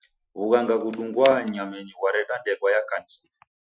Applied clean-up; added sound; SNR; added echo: classical method Wiener filter.